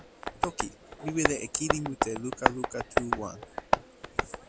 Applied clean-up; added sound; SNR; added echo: none; Tap; -4 dB; none.